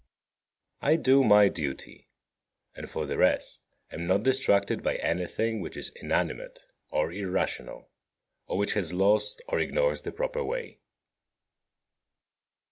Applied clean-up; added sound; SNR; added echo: none; none; none; none.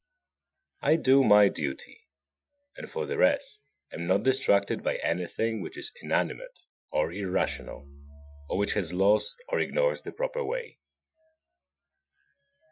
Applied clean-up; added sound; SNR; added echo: classical method Wiener filter.